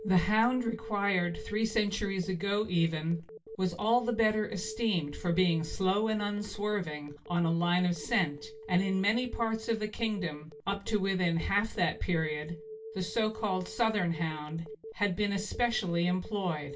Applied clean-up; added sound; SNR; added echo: none; Telephone; 16 dB; reverberation time 0.2 s.